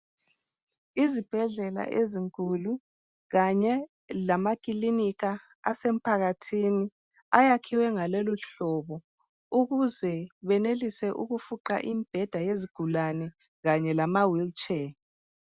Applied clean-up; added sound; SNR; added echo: none; none; none; none.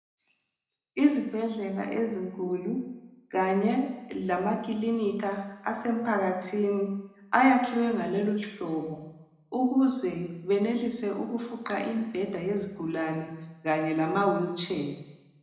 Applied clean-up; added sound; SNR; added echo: none; none; none; reverberation time 0.9 s.